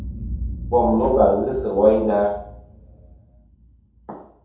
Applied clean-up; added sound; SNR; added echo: none; Boom; 11 dB; reverberation time 0.7 s.